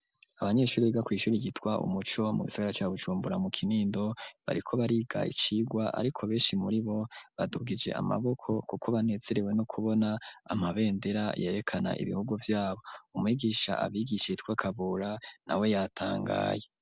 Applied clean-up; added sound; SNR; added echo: none; none; none; none.